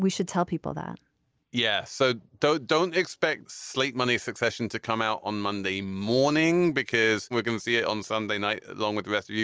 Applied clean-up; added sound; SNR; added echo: none; none; none; none.